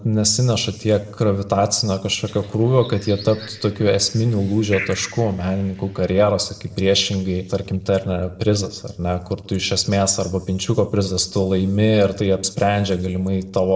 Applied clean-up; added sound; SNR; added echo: neural separator model SepFormer DNS4.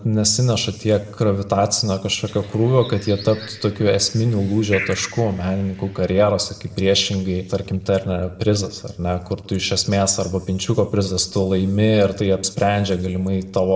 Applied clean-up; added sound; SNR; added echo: none; Bird; 16 dB; reverberation time 1.0 s.